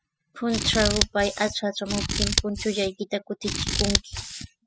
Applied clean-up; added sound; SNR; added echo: classical method spectral subtraction.